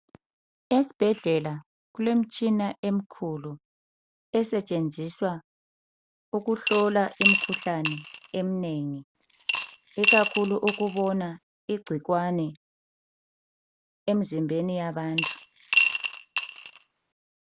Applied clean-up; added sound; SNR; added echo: none; Coin (dropping) / Glass; -2 dB; none.